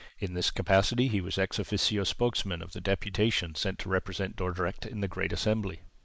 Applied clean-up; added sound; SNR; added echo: neural mask model Resemble Enhance denoiser.